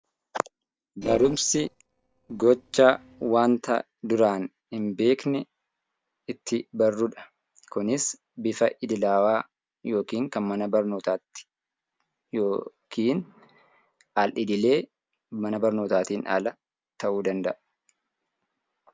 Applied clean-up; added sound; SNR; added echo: neural separator model SepFormer DNS4.